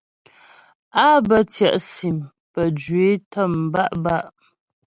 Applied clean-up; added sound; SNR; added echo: none; none; none; none.